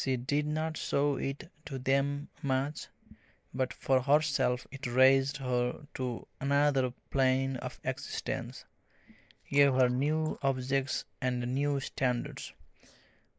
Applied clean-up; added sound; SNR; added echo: neural mask model Resemble Enhance denoiser.